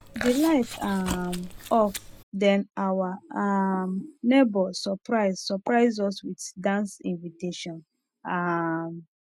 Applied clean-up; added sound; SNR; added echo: none; Chewing, mastication; 11 dB; none.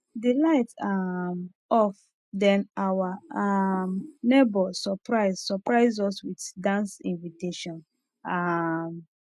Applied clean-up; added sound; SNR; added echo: none; none; none; none.